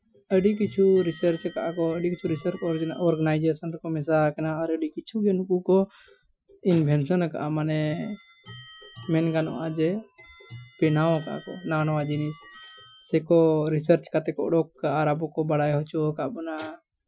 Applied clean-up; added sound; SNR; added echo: classical method Wiener filter.